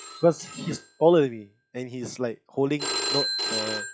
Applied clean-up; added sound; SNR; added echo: classical method log-MMSE.